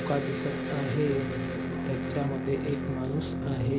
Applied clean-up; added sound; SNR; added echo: none; Electric guitar; 1 dB; none.